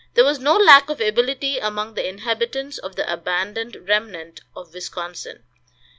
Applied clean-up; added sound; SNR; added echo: none; none; none; none.